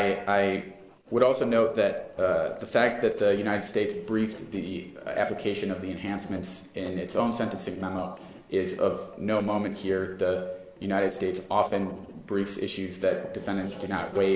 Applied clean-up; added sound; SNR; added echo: neural separator model SepFormer DNS4.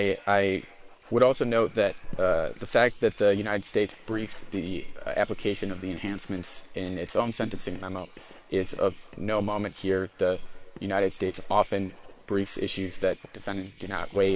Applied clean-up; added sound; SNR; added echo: neural separator model SepFormer WHAM!.